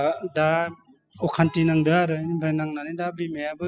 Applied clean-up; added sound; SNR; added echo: classical method spectral subtraction.